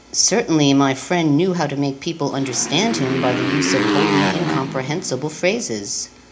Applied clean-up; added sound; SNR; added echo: none; Motorcycle; 2 dB; reverberation time 0.4 s.